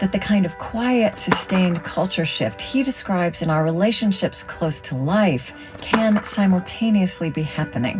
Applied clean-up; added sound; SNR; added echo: none; Skateboard; 13 dB; reverberation time 0.4 s.